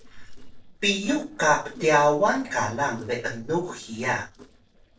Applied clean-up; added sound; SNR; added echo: neural separator model SepFormer DNS4.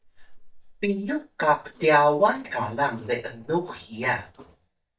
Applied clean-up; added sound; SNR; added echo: neural mask model DeepFilterNet 3.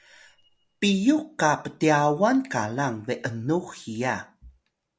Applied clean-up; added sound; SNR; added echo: none; none; none; none.